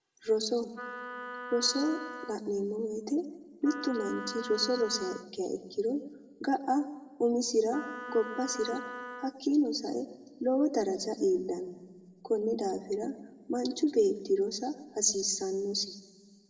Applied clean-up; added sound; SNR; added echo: none; Wind instrument, woodwind instrument; 11 dB; reverberation time 1.0 s.